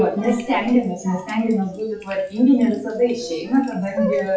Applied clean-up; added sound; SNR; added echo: classical method WPE with log-MMSE.